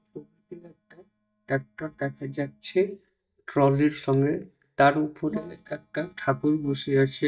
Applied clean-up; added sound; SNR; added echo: neural mask model DeepFilterNet 3.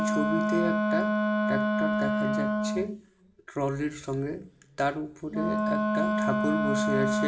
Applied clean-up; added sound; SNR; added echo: none; Wind instrument, woodwind instrument; -5 dB; reverberation time 0.4 s.